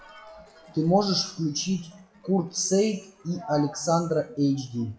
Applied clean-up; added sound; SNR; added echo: classical method WPE with log-MMSE.